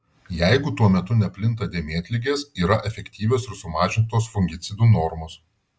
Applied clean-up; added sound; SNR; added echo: none; none; none; none.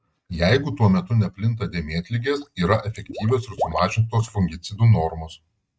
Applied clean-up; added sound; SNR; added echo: neural mask model RNNoise.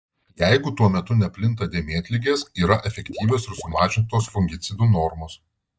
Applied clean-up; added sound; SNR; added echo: neural mask model DeepFilterNet 3.